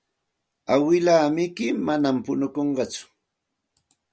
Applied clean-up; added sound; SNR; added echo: none; none; none; none.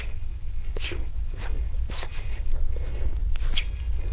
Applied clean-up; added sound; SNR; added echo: neural diffusion model UNIVERSE++.